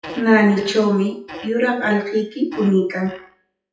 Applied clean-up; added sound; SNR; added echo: classical method WPE with log-MMSE.